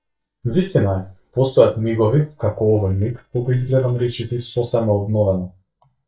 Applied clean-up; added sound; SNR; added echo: neural mask model DeepFilterNet 3.